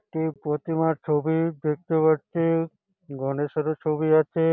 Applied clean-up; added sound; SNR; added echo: none; none; none; none.